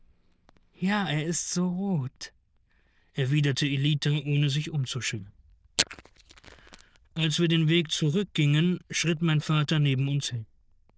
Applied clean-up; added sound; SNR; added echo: neural diffusion model UNIVERSE++.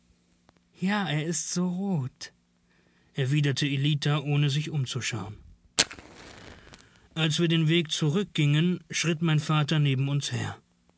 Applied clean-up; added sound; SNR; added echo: none; Fire; 15 dB; none.